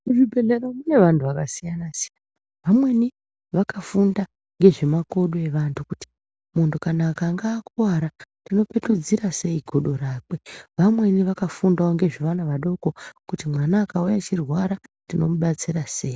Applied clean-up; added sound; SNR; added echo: none; none; none; none.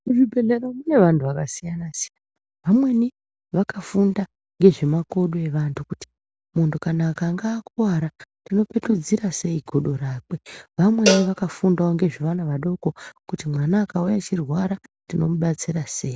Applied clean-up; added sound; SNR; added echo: none; Cowbell; 6 dB; none.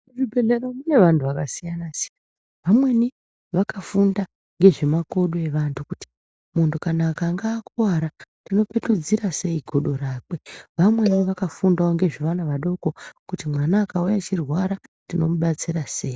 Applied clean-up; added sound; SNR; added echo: neural mask model DeepFilterNet 3.